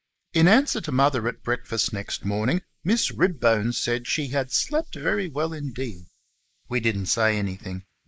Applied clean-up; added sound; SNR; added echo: neural mask model Resemble Enhance denoiser.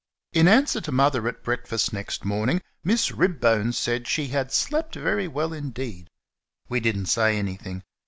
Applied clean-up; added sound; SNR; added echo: none; none; none; none.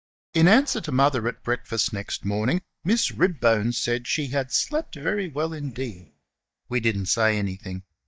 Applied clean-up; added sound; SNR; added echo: neural mask model DeepFilterNet 3.